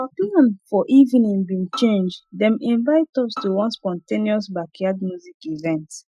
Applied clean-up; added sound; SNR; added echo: classical method Wiener filter.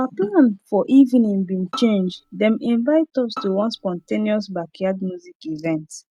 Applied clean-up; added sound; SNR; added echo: none; Bowed string instrument; 19 dB; none.